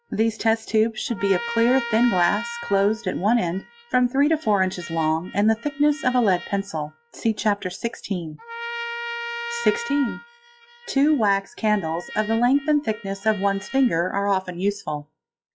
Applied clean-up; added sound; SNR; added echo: classical method log-MMSE.